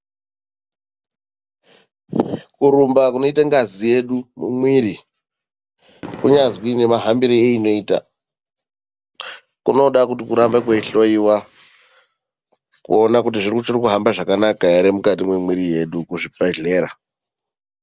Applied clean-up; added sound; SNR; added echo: none; Fireworks; 17 dB; none.